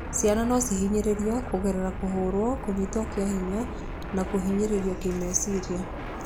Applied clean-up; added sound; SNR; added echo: none; Fixed-wing aircraft, airplane; 7 dB; none.